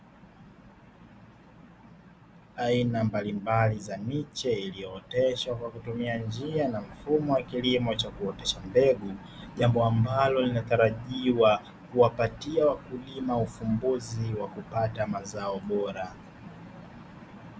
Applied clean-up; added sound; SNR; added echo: none; none; none; none.